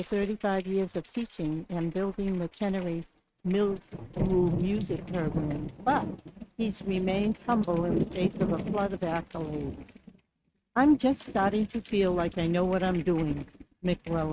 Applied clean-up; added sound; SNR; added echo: neural mask model RNNoise.